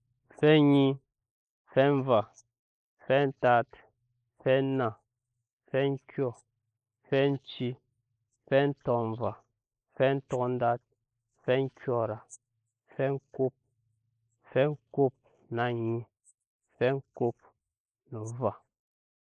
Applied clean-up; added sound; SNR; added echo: neural mask model Resemble Enhance denoiser.